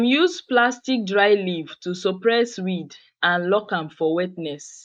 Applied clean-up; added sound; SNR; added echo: neural mask model Resemble Enhance denoiser.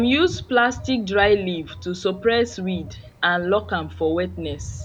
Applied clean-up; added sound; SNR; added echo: none; Telephone + Dog; 15 dB; none.